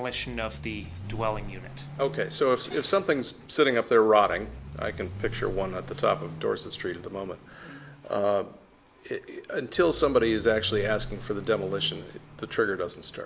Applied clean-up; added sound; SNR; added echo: none; Vehicle; 12 dB; none.